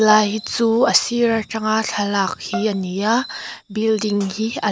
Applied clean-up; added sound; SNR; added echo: none; Bowed string instrument; 18 dB; none.